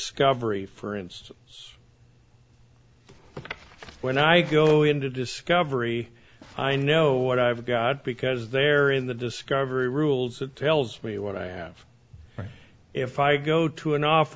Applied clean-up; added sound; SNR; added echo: none; none; none; none.